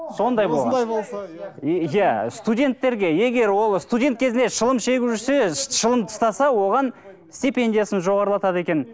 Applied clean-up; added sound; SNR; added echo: none; none; none; none.